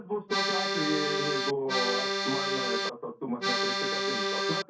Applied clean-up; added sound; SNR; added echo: none; Accordion; -5 dB; reverberation time 0.3 s.